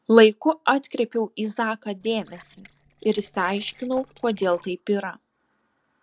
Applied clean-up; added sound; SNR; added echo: neural separator model SepFormer DNS4.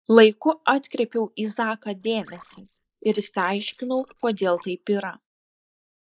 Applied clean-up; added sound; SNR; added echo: neural mask model Resemble Enhance denoiser.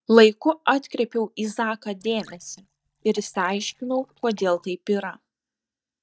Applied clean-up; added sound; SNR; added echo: neural mask model DeepFilterNet 3.